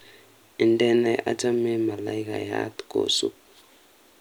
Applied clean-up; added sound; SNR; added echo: none; none; none; none.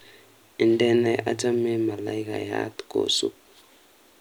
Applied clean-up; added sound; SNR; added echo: none; Guitar; 17 dB; none.